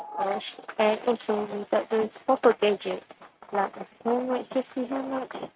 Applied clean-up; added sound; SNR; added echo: neural mask model RNNoise.